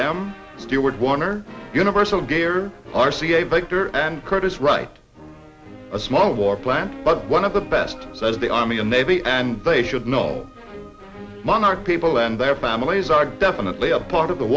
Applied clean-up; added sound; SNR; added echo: none; none; none; none.